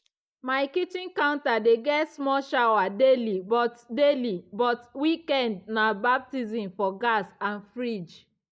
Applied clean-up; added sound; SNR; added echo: neural mask model Resemble Enhance denoiser.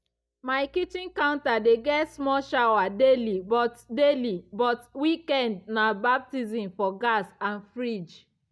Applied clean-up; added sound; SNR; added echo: neural mask model DeepFilterNet 3.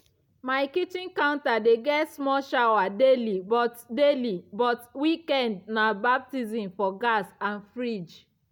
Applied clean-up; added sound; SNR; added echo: none; none; none; none.